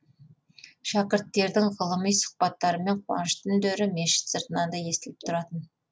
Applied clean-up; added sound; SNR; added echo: none; none; none; none.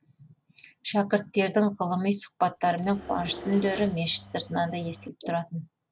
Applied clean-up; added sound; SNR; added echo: none; Engine / Mechanisms; 15 dB; none.